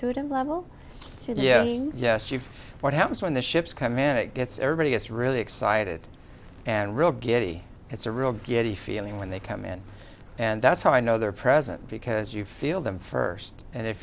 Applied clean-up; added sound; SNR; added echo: none; none; none; none.